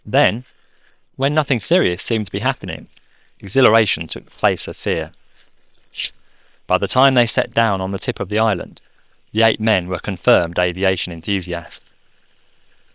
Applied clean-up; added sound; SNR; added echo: neural separator model SepFormer WHAM!.